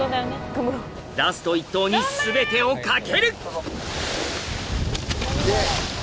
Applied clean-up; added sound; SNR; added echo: none; none; none; none.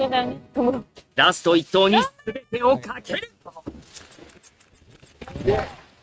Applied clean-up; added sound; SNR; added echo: neural mask model RNNoise.